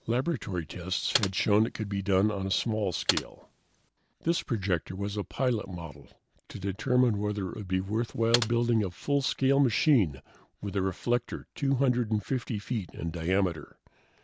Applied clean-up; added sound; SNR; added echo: none; Computer keyboard; 7 dB; none.